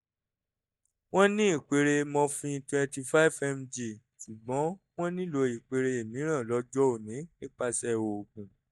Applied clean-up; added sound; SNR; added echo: neural mask model DeepFilterNet 3.